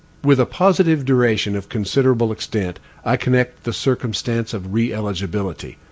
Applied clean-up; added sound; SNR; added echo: none; none; none; none.